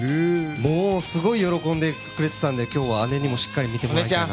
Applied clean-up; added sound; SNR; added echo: none; none; none; none.